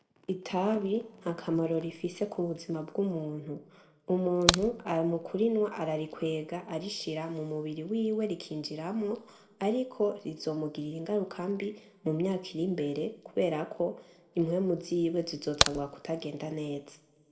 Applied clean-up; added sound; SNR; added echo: none; Crack; -4 dB; reverberation time 1.5 s.